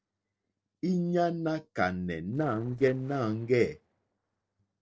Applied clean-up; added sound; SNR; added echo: neural separator model SepFormer DNS4.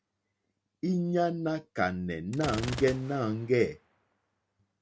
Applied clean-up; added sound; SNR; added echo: none; Gunshot, gunfire; 14 dB; none.